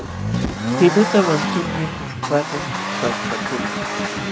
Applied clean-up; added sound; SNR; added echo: none; Accelerating, revving, vroom; 1 dB; none.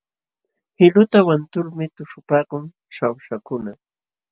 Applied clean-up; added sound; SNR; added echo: none; none; none; none.